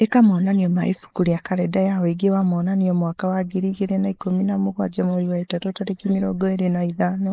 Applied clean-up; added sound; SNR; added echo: neural mask model Resemble Enhance denoiser.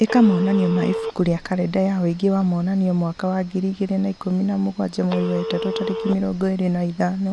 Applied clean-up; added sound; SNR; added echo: none; Telephone; 11 dB; none.